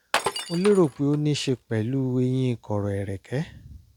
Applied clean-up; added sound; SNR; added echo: none; Glass; 9 dB; none.